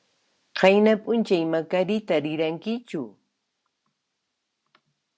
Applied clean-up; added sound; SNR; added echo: none; none; none; none.